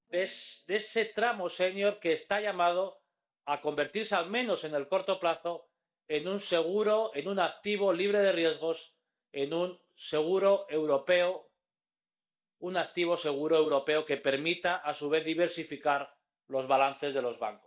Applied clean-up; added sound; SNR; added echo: neural mask model DeepFilterNet 3.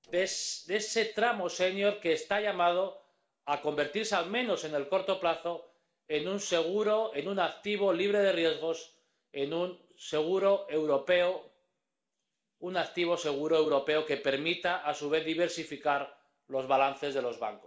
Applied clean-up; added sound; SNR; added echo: neural separator model SepFormer DNS4.